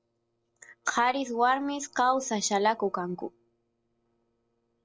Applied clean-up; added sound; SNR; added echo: neural separator model SepFormer DNS4.